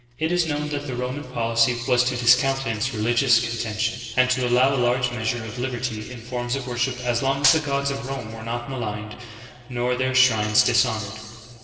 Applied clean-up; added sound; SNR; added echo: neural separator model SepFormer DNS4.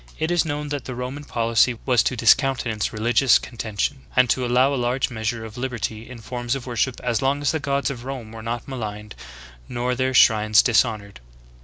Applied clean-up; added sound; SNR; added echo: none; none; none; none.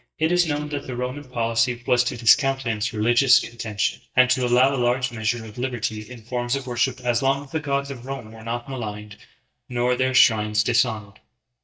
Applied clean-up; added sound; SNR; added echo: neural mask model DeepFilterNet 3.